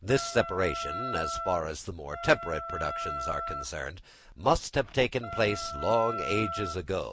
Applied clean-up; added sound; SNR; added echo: none; Wind instrument, woodwind instrument; 6 dB; none.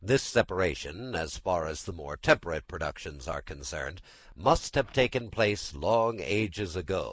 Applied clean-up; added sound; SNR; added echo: neural mask model Resemble Enhance denoiser.